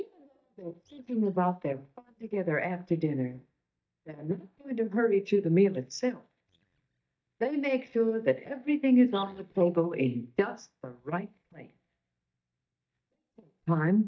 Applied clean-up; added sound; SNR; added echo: neural mask model DeepFilterNet 3.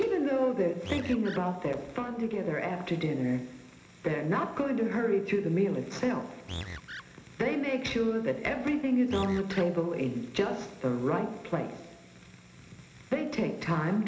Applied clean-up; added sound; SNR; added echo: none; Animal; 11 dB; reverberation time 1.0 s.